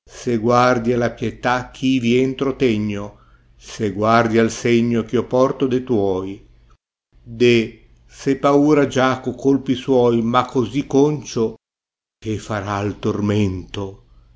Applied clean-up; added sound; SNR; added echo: none; none; none; none.